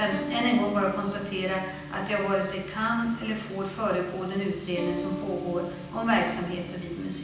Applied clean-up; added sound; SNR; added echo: none; Acoustic guitar; 12 dB; reverberation time 0.9 s.